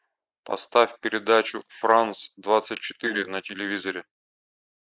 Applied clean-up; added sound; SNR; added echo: neural mask model Resemble Enhance denoiser.